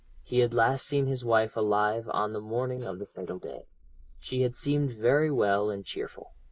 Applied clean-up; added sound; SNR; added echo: neural mask model Resemble Enhance denoiser.